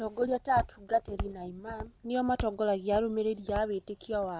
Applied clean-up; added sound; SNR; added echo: none; Walk, footsteps; 12 dB; none.